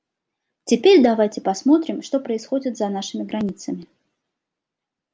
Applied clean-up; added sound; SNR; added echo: none; none; none; none.